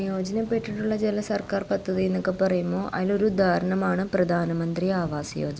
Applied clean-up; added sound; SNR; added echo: none; Thunder; 17 dB; none.